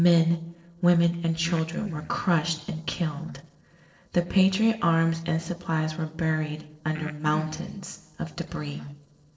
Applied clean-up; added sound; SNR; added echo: neural separator model SepFormer DNS4.